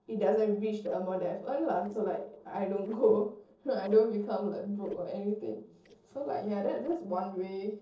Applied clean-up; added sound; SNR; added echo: neural separator model SepFormer DNS4.